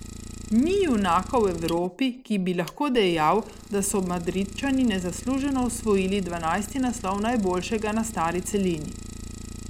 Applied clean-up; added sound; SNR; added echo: none; Idling; 13 dB; none.